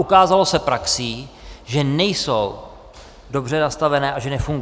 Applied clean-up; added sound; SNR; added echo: none; none; none; none.